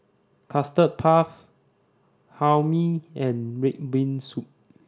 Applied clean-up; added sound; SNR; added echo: none; none; none; none.